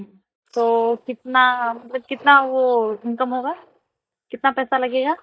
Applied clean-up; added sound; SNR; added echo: neural mask model DeepFilterNet 3.